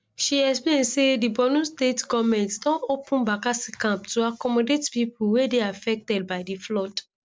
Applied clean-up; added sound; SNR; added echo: none; none; none; none.